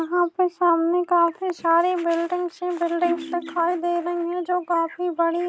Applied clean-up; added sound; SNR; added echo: neural mask model RNNoise.